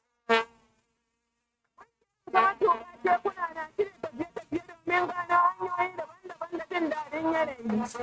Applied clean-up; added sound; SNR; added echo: neural mask model RNNoise.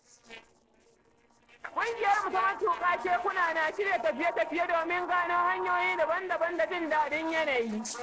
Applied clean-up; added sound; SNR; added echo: neural separator model SepFormer DNS4.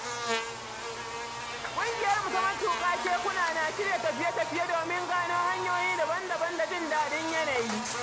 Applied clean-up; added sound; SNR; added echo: none; Buzz; 4 dB; none.